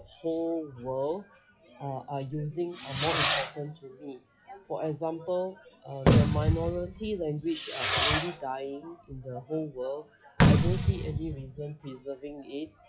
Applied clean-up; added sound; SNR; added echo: classical method log-MMSE.